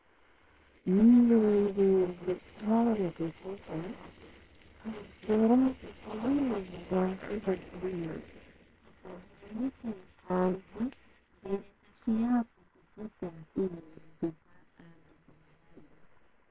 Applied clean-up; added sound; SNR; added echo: neural separator model SepFormer WHAMR!.